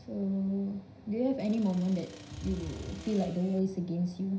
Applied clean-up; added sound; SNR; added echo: none; Accelerating, revving, vroom; 19 dB; reverberation time 0.5 s.